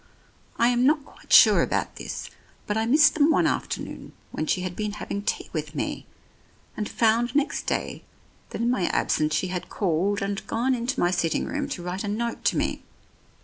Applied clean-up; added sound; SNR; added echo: none; none; none; none.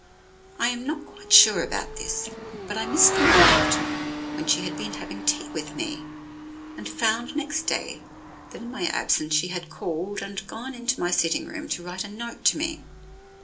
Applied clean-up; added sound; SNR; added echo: none; Motorcycle / Accelerating, revving, vroom; 3 dB; reverberation time 0.2 s.